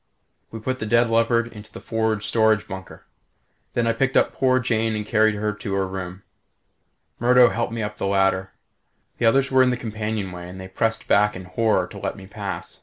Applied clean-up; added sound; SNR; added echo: none; none; none; none.